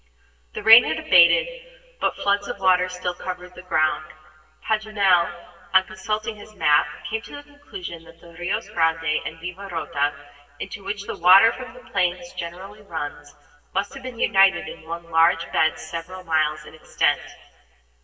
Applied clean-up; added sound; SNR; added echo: none; none; none; reverberation time 1.4 s.